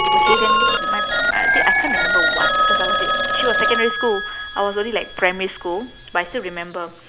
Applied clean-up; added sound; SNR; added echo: none; Telephone; -5 dB; none.